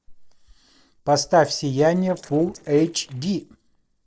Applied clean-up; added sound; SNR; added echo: neural separator model SepFormer DNS4.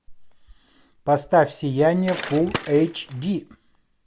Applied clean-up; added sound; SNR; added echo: none; Bicycle; 11 dB; none.